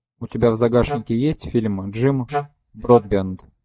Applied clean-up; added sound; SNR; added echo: neural mask model DeepFilterNet 3.